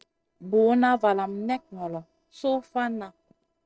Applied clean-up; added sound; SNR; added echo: neural separator model SepFormer DNS4.